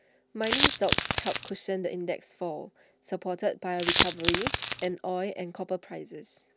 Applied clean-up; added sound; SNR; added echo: none; Coin (dropping); -5 dB; none.